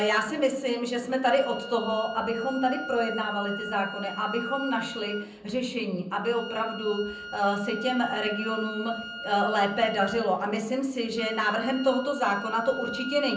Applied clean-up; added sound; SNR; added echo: none; Wind instrument, woodwind instrument; 11 dB; reverberation time 0.6 s.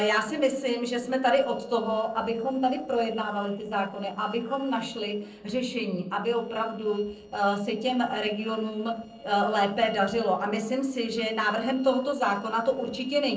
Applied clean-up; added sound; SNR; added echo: neural separator model SepFormer DNS4.